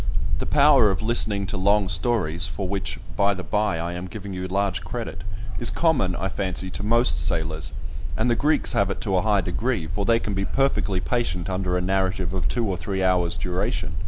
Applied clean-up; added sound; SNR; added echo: none; Bark; -3 dB; none.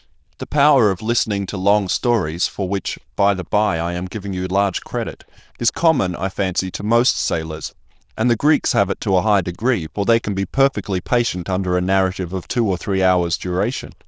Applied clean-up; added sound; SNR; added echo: neural diffusion model UNIVERSE++.